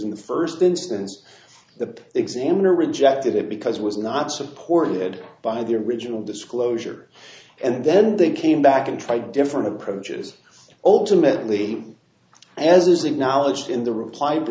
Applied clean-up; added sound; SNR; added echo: none; none; none; none.